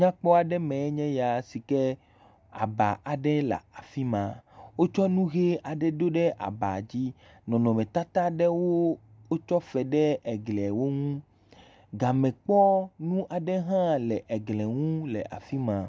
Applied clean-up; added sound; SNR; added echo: none; none; none; none.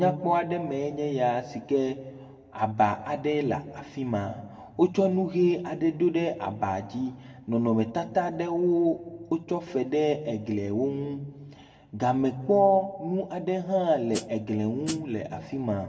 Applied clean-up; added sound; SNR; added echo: none; Hi-hat; 11 dB; reverberation time 0.9 s.